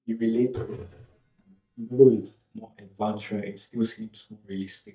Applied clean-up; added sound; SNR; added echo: neural mask model DeepFilterNet 3.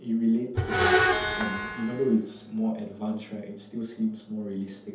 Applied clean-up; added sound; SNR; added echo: none; Screech; -2 dB; reverberation time 0.6 s.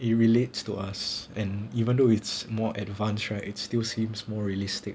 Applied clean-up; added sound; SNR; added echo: none; none; none; none.